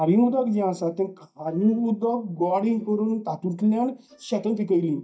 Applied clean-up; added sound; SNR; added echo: neural mask model DeepFilterNet 3.